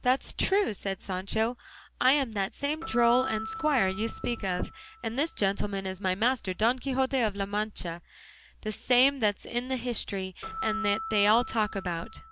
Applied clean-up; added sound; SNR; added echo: none; Writing + Keyboard (musical); 13 dB; none.